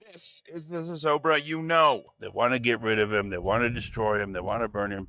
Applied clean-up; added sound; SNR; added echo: neural mask model DeepFilterNet 3.